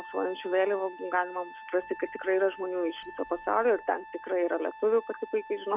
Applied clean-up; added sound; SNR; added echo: none; Trumpet; 16 dB; none.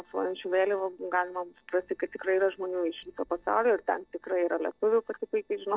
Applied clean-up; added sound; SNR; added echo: neural separator model SepFormer DNS4.